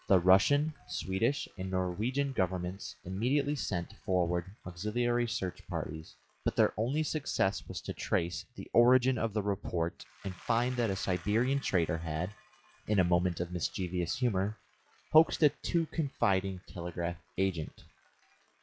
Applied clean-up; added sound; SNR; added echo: classical method log-MMSE.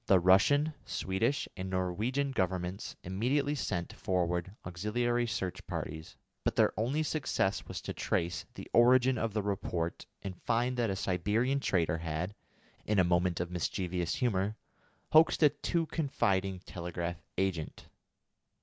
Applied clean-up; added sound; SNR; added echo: none; none; none; none.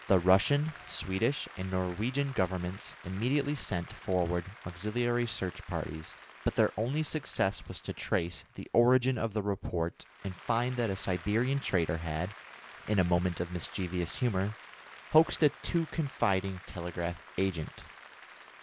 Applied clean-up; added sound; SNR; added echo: none; Applause; 19 dB; none.